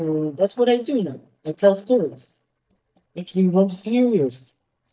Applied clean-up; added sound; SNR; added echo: neural mask model DeepFilterNet 3.